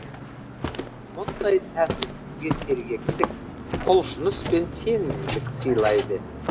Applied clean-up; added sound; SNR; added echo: none; Walk, footsteps; 5 dB; reverberation time 0.7 s.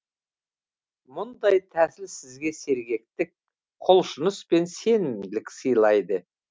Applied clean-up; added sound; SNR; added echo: none; none; none; none.